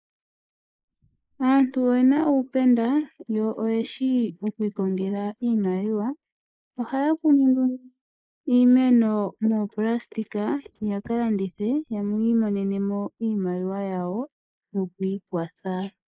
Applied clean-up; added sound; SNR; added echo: neural mask model Resemble Enhance denoiser.